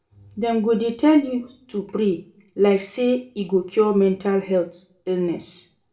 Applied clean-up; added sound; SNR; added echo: none; none; none; reverberation time 0.3 s.